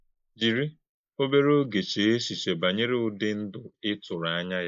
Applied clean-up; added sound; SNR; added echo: neural mask model Resemble Enhance denoiser.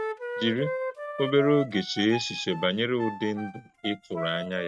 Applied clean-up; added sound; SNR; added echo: neural mask model RNNoise.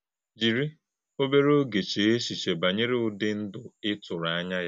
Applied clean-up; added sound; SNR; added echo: none; none; none; none.